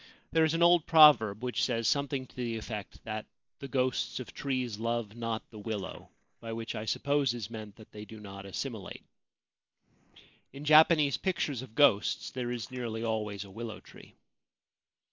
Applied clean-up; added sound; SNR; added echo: neural mask model Resemble Enhance denoiser.